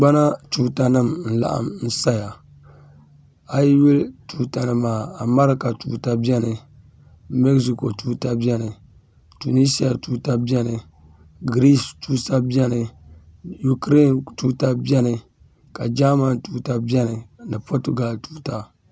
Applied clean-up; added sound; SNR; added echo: none; none; none; none.